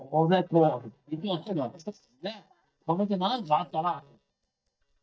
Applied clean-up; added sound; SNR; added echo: neural mask model DeepFilterNet 3.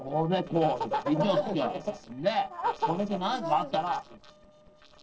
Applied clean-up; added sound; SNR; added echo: neural separator model SepFormer DNS4.